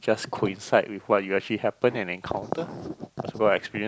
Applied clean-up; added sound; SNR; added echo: none; none; none; none.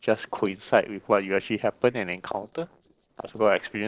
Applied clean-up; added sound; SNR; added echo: neural separator model SepFormer DNS4.